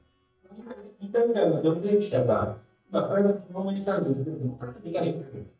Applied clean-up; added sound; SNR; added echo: neural mask model DeepFilterNet 3.